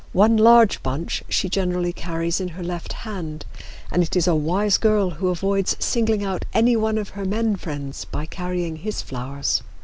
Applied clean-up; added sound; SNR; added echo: none; none; none; none.